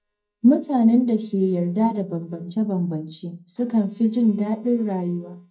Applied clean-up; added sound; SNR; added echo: neural mask model DeepFilterNet 3.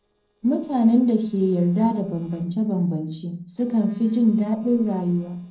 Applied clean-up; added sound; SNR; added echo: neural separator model SepFormer DNS4.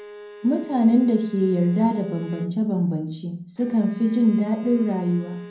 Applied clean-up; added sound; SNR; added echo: none; Bowed string instrument; 20 dB; reverberation time 0.5 s.